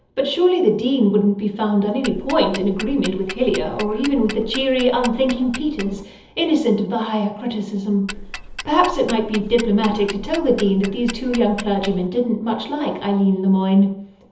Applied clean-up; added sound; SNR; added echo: none; Tick-tock; 12 dB; reverberation time 0.7 s.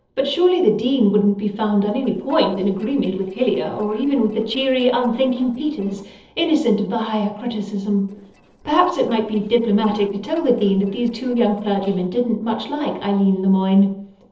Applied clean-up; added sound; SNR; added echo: neural separator model SepFormer DNS4.